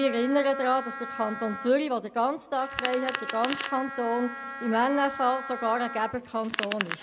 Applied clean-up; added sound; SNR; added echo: none; Domestic sounds, home sounds + Wind instrument, woodwind instrument; 8 dB; none.